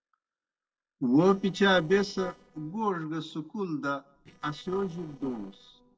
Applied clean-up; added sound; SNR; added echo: neural separator model SepFormer DNS4.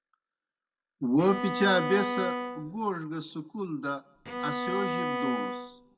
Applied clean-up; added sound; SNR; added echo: none; Bowed string instrument; 2 dB; reverberation time 0.7 s.